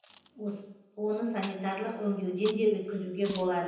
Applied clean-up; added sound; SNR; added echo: none; Chewing, mastication; 16 dB; reverberation time 0.9 s.